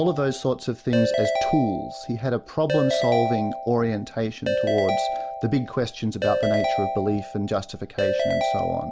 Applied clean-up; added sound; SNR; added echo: none; Ringtone / Keyboard (musical); 1 dB; none.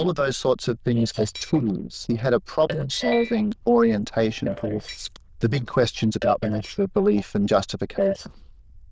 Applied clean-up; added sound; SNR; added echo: neural diffusion model UNIVERSE++.